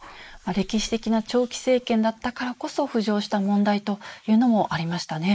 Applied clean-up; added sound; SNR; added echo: neural mask model Resemble Enhance denoiser.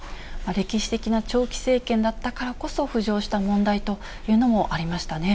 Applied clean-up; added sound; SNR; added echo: none; none; none; none.